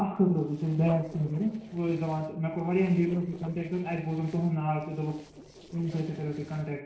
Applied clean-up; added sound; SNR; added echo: neural separator model SepFormer DNS4.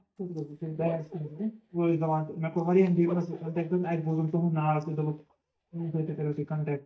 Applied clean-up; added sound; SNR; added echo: neural mask model DeepFilterNet 3.